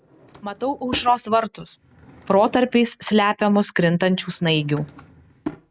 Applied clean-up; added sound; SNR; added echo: none; Drawer open or close / Wood; 19 dB; none.